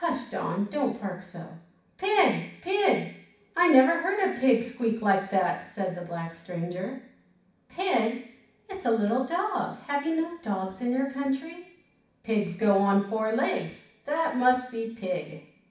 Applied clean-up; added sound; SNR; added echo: none; none; none; reverberation time 0.6 s.